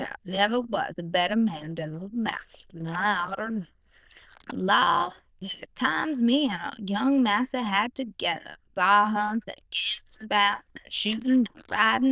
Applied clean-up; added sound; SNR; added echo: neural diffusion model UNIVERSE++.